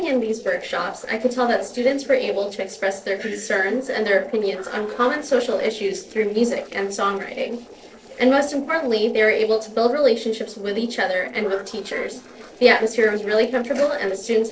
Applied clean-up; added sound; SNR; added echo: neural separator model SepFormer DNS4.